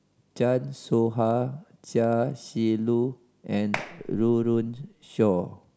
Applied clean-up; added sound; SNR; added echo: none; Clapping; 12 dB; none.